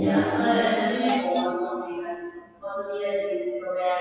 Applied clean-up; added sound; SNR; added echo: classical method WPE with log-MMSE.